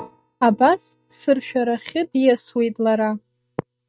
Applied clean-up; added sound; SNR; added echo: neural mask model RNNoise.